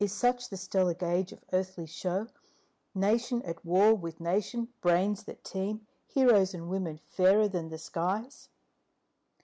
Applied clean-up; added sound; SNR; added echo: none; none; none; none.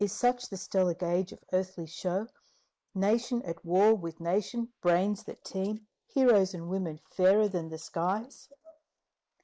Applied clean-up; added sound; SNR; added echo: neural mask model Resemble Enhance denoiser.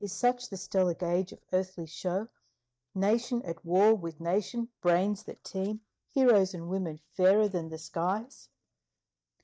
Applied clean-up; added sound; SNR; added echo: neural mask model DeepFilterNet 3.